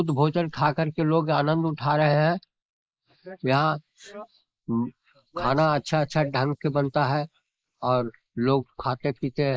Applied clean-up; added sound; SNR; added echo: neural mask model Resemble Enhance denoiser.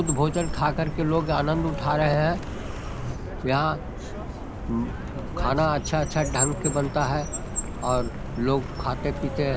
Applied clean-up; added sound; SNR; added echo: none; Car; 4 dB; none.